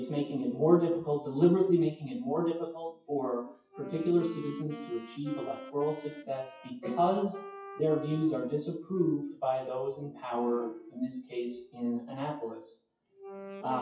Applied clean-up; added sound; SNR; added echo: classical method WPE with log-MMSE.